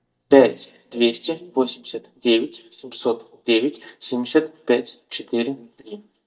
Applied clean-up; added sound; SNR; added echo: neural mask model DeepFilterNet 3.